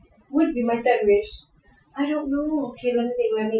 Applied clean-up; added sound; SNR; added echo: classical method Wiener filter.